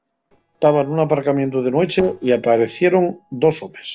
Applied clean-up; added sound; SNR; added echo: neural separator model SepFormer DNS4.